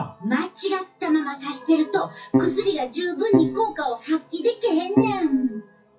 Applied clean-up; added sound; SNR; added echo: classical method WPE with log-MMSE.